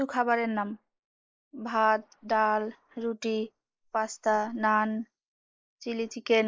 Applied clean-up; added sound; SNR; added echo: neural mask model Resemble Enhance denoiser.